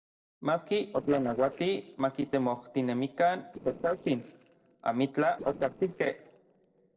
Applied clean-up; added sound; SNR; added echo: neural separator model SepFormer DNS4.